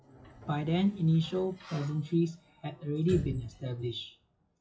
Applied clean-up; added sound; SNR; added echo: classical method WPE with log-MMSE.